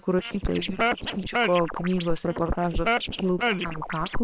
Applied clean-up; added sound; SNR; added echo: neural separator model SepFormer WHAM!.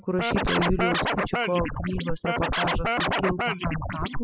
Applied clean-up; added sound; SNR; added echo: classical method spectral subtraction.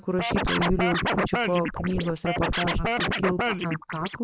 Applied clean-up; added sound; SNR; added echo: neural mask model Resemble Enhance denoiser.